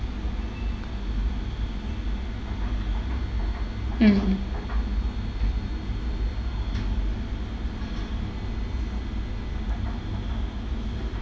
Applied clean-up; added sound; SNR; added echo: none; none; none; none.